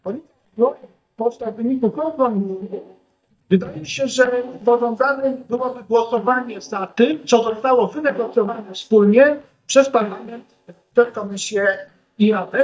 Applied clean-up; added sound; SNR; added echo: neural mask model DeepFilterNet 3.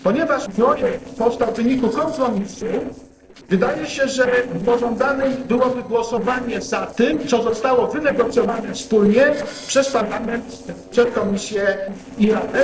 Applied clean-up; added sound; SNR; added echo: neural separator model SepFormer DNS4.